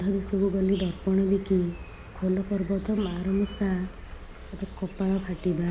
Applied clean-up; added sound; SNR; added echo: none; Insect; 13 dB; none.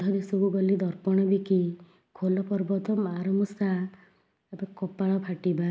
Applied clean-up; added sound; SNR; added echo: none; none; none; none.